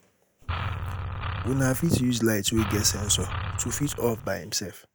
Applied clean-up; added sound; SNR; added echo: none; Engine; 5 dB; none.